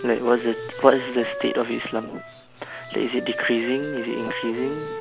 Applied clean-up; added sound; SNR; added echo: none; Wind instrument, woodwind instrument; 10 dB; none.